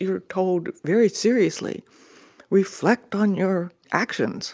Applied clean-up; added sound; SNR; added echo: none; none; none; none.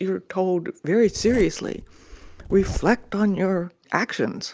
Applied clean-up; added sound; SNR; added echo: none; Zipper (clothing); 12 dB; none.